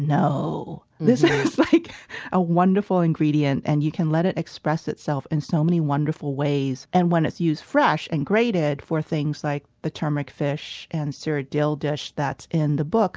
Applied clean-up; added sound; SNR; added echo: none; none; none; none.